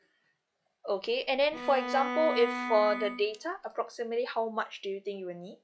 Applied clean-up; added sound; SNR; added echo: classical method log-MMSE.